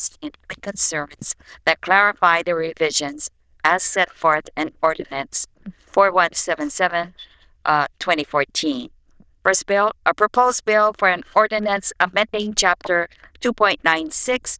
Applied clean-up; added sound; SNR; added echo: neural diffusion model UNIVERSE++.